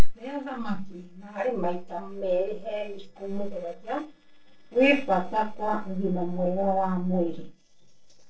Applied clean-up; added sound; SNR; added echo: neural separator model SepFormer DNS4.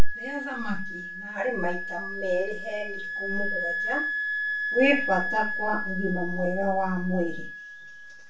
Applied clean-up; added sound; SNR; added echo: none; Wind instrument, woodwind instrument; 7 dB; reverberation time 0.3 s.